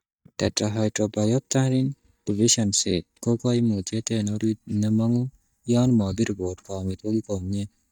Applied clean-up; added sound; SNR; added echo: neural mask model DeepFilterNet 3.